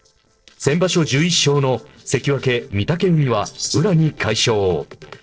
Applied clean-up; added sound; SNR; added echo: neural separator model SepFormer DNS4.